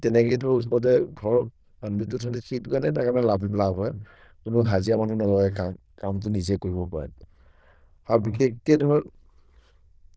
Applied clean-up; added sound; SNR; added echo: neural diffusion model UNIVERSE++.